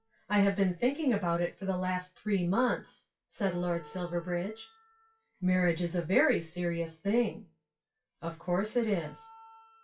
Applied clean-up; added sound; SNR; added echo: classical method WPE with log-MMSE.